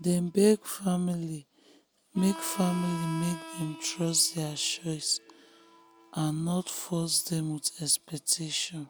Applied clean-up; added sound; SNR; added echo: none; Harmonica; 17 dB; none.